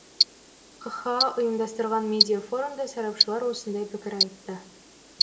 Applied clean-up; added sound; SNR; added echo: none; Tick-tock; 0 dB; reverberation time 0.7 s.